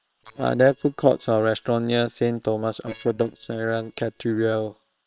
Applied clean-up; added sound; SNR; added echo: neural separator model SepFormer WHAM!.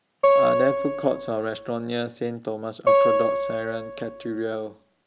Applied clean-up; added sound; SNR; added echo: none; Acoustic guitar; -5 dB; none.